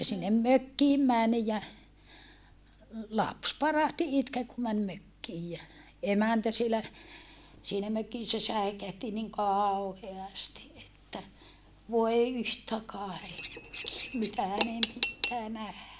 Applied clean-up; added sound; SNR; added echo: none; Cutlery, silverware / Dishes, pots, and pans; 0 dB; none.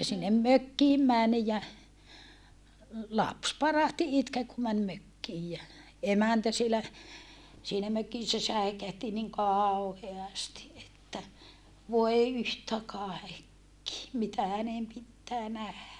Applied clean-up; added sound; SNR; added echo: none; none; none; none.